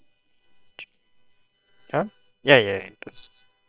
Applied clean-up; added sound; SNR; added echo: neural separator model SepFormer WHAM!.